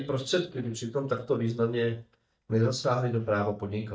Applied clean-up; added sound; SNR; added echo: neural mask model DeepFilterNet 3.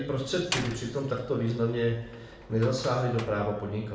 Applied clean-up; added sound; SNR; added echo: none; Slam; 13 dB; reverberation time 0.8 s.